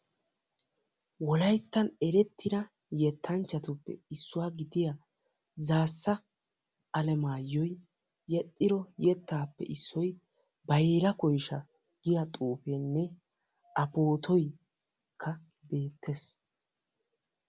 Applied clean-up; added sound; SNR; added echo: none; none; none; none.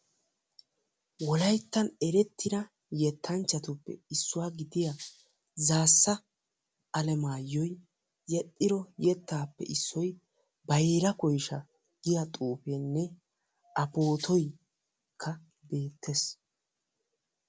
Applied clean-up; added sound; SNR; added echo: none; Rattle (instrument); 18 dB; none.